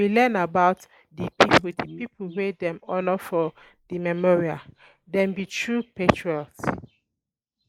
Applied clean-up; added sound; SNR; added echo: neural mask model Resemble Enhance denoiser.